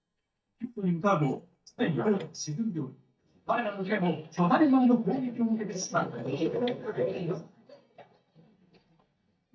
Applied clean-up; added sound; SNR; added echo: neural mask model DeepFilterNet 3.